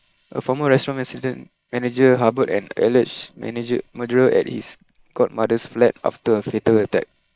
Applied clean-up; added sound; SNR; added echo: neural mask model Resemble Enhance denoiser.